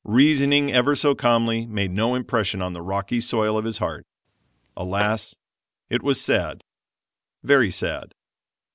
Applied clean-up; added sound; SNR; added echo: none; Tap / Hammer; 15 dB; none.